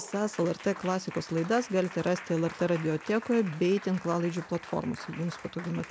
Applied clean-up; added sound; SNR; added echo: none; Applause; 16 dB; none.